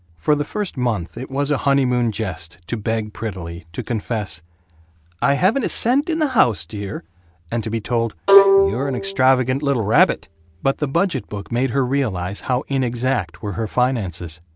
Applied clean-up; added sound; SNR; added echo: none; Bowed string instrument; -1 dB; none.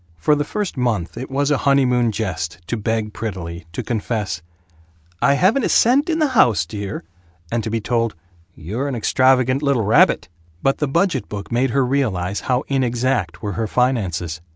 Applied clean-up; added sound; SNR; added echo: none; none; none; none.